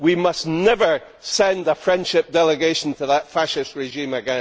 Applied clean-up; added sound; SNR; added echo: none; none; none; none.